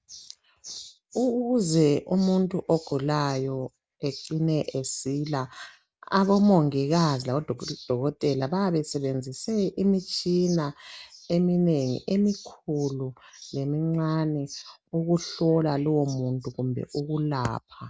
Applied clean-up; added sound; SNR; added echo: none; none; none; none.